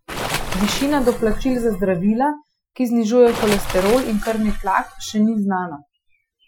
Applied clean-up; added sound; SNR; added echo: classical method Wiener filter.